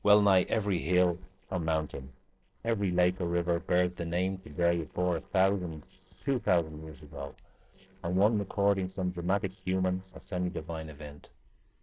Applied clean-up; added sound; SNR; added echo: neural separator model SepFormer DNS4.